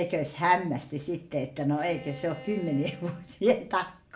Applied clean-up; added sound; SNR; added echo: none; Bowed string instrument; 19 dB; reverberation time 0.4 s.